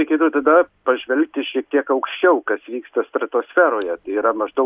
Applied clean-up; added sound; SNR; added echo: none; none; none; none.